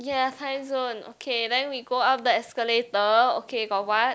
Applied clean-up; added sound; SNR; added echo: none; none; none; none.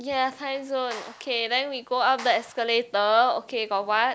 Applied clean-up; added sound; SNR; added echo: none; Clapping; 19 dB; none.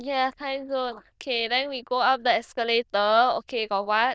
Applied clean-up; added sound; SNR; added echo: neural diffusion model UNIVERSE++.